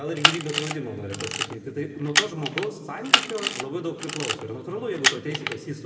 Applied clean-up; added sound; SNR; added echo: none; Camera; -4 dB; reverberation time 2.5 s.